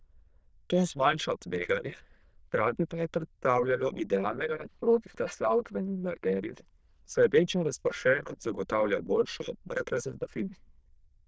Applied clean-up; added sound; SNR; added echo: neural diffusion model UNIVERSE++.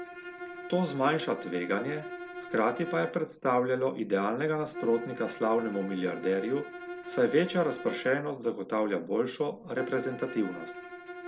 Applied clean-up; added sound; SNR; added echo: none; Bowed string instrument; 12 dB; none.